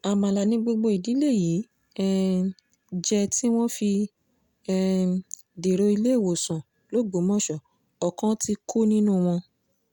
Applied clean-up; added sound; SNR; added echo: none; none; none; none.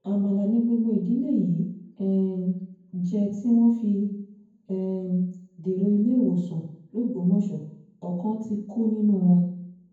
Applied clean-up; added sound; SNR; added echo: none; none; none; reverberation time 0.9 s.